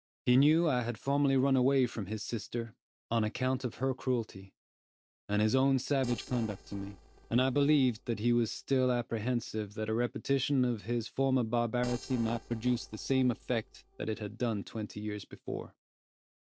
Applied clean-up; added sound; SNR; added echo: neural separator model SepFormer DNS4.